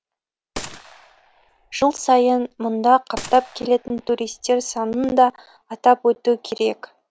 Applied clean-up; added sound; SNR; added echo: none; Gunshot, gunfire; 19 dB; none.